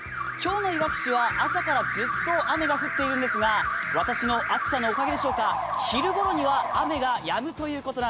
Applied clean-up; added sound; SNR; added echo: none; Alarm; 1 dB; none.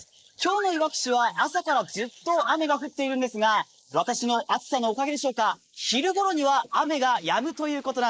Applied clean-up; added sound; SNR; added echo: neural mask model Resemble Enhance denoiser.